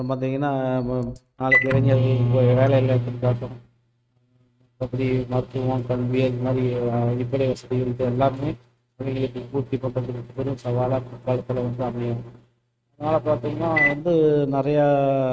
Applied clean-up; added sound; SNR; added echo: neural mask model RNNoise.